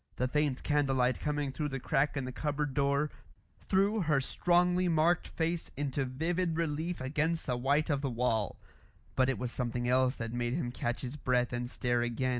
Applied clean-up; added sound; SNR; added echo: none; none; none; none.